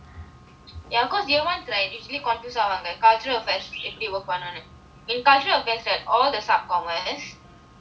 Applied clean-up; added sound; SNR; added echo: none; none; none; none.